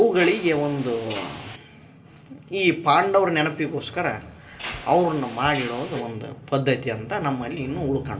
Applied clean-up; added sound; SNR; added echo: none; Mechanisms; 16 dB; reverberation time 2.1 s.